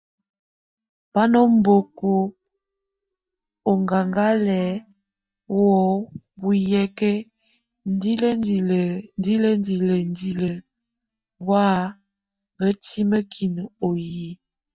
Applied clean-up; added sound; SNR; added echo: neural mask model DeepFilterNet 3.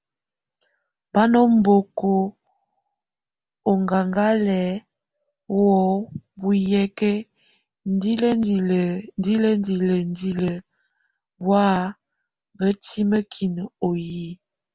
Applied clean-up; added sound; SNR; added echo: none; none; none; none.